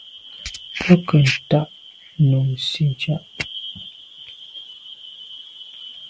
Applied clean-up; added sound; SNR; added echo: none; none; none; none.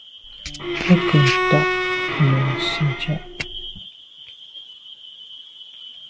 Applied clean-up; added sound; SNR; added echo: none; Bowed string instrument; 1 dB; none.